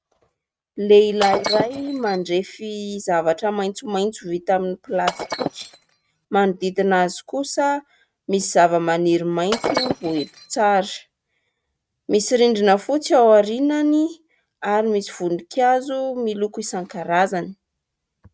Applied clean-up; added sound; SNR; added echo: neural mask model RNNoise.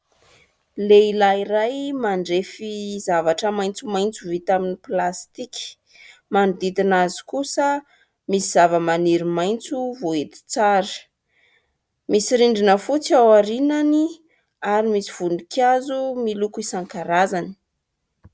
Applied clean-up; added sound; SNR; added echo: none; none; none; none.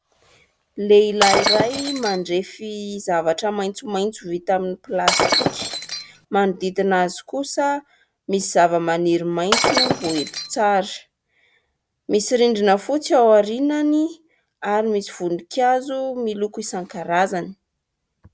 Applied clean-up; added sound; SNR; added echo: none; Shatter; 1 dB; none.